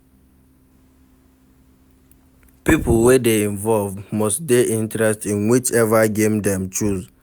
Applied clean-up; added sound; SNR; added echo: none; none; none; none.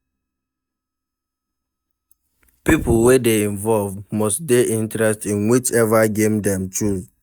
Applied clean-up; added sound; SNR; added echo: neural mask model DeepFilterNet 3.